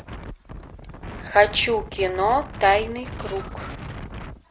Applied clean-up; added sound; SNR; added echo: none; Wind; 11 dB; none.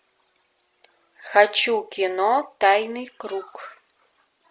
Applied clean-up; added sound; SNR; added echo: none; none; none; none.